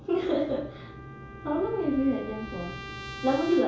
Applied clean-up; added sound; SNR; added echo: none; Trumpet; 15 dB; reverberation time 0.7 s.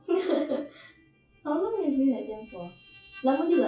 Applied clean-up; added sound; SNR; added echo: classical method WPE with log-MMSE.